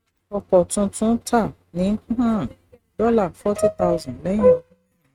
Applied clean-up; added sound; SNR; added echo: neural mask model RNNoise.